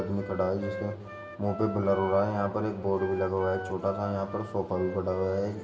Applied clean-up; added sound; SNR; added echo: none; Wind instrument, woodwind instrument; 13 dB; reverberation time 2.4 s.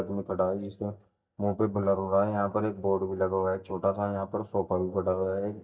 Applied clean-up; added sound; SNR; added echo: neural mask model DeepFilterNet 3.